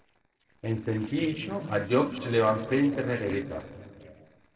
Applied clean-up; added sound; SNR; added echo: neural separator model SepFormer DNS4.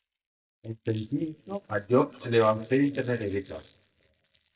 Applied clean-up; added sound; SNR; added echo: neural mask model DeepFilterNet 3.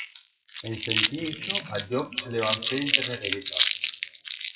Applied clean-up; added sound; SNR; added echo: classical method WPE with log-MMSE.